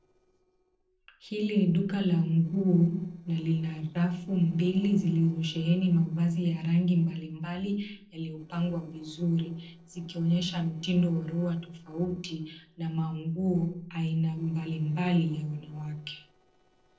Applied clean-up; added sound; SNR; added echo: neural separator model SepFormer DNS4.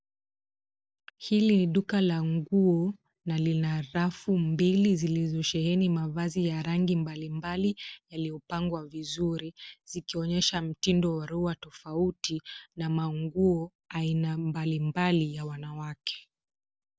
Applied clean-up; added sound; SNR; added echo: none; none; none; none.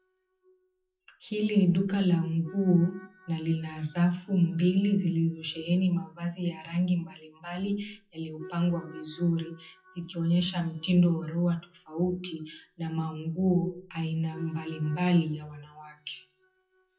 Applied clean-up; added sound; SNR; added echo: classical method WPE with log-MMSE.